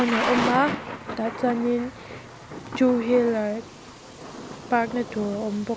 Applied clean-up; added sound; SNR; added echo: none; Thunder / Rain; 7 dB; none.